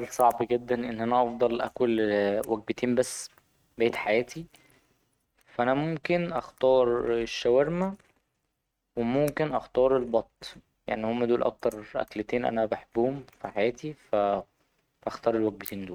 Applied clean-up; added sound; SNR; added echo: neural mask model RNNoise.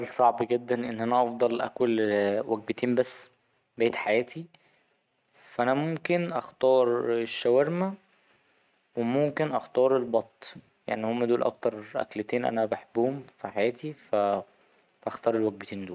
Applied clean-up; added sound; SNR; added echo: none; none; none; none.